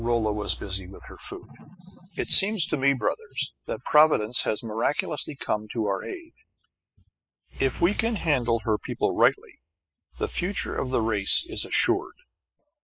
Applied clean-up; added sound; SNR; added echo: classical method spectral subtraction.